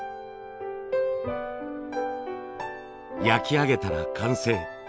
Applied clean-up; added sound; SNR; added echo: none; none; none; none.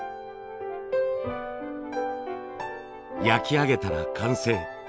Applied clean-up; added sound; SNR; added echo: none; Brass instrument; 18 dB; none.